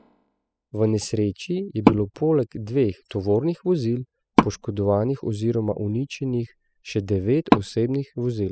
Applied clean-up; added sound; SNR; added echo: classical method spectral subtraction.